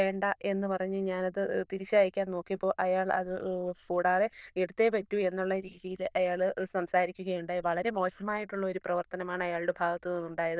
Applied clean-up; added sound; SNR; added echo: neural diffusion model UNIVERSE++.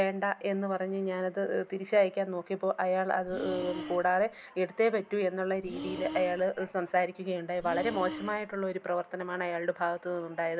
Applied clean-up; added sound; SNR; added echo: none; Breathing; 11 dB; none.